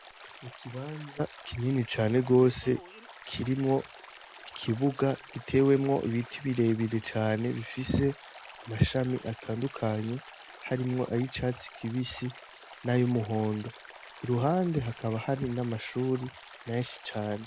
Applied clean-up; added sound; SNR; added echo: none; Stream; 19 dB; none.